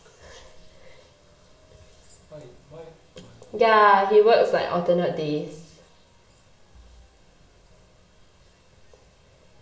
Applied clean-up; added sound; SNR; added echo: none; none; none; reverberation time 0.7 s.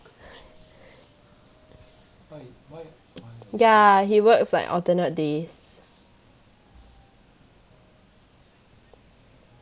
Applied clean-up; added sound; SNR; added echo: none; none; none; none.